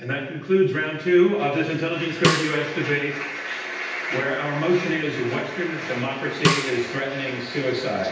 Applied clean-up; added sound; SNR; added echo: none; Snare drum; 4 dB; reverberation time 0.9 s.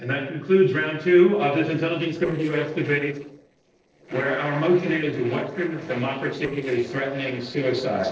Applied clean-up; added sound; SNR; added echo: neural separator model SepFormer DNS4.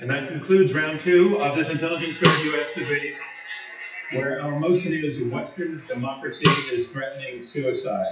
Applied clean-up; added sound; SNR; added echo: classical method WPE with log-MMSE.